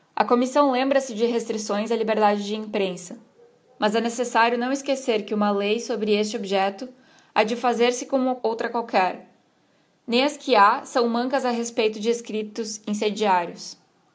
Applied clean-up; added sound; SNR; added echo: none; none; none; none.